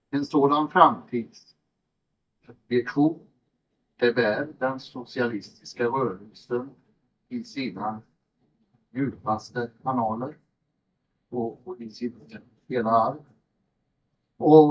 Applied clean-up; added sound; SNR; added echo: neural mask model DeepFilterNet 3.